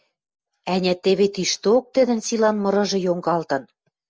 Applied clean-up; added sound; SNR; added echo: none; none; none; none.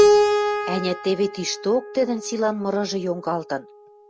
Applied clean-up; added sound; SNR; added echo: none; Keyboard (musical); -2 dB; none.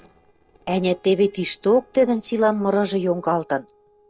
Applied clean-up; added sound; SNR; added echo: neural separator model SepFormer DNS4.